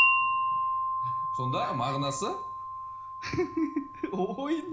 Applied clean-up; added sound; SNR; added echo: none; Wind chime; -3 dB; reverberation time 0.4 s.